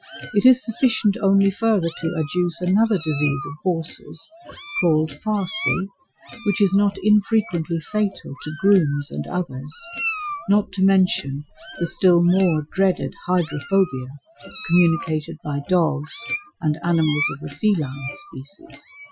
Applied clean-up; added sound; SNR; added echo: classical method Wiener filter.